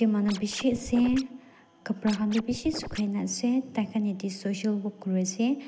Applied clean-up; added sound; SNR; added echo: none; Scratching (performance technique); 12 dB; none.